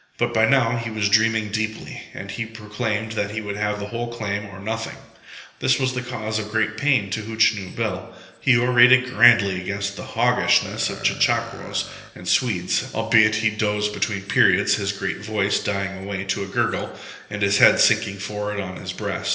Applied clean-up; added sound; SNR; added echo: none; Burping, eructation; 18 dB; reverberation time 1.4 s.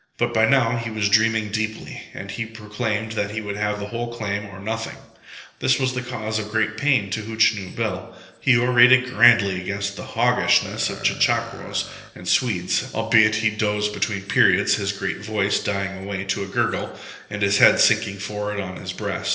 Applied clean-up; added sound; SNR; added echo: neural separator model SepFormer DNS4.